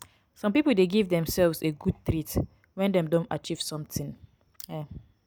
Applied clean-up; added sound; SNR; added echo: none; none; none; none.